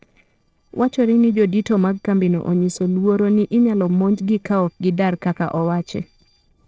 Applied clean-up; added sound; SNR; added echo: neural separator model SepFormer DNS4.